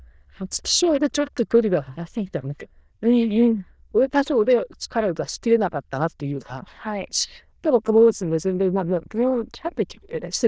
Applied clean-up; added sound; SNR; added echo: neural diffusion model UNIVERSE++.